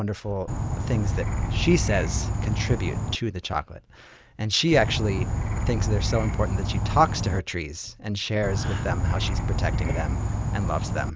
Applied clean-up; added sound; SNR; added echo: none; Insect; -1 dB; none.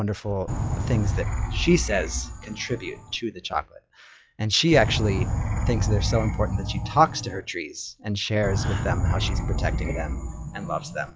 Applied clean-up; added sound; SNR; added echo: classical method log-MMSE.